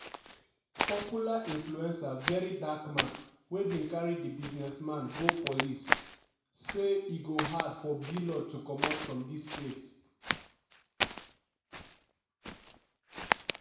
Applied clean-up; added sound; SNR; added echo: none; Walk, footsteps; 1 dB; reverberation time 0.7 s.